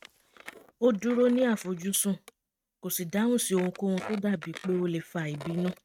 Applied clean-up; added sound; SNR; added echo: neural mask model RNNoise.